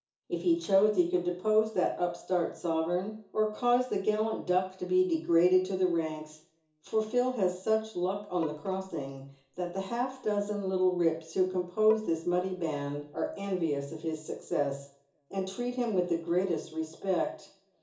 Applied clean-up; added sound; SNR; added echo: none; Bowed string instrument; 17 dB; reverberation time 0.7 s.